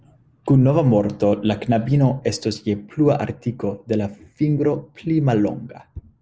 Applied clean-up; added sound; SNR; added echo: none; none; none; none.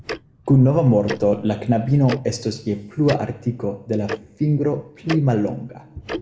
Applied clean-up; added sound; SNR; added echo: none; Tick-tock; 15 dB; reverberation time 0.9 s.